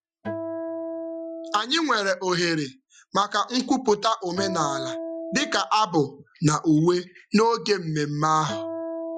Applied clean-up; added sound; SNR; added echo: classical method Wiener filter.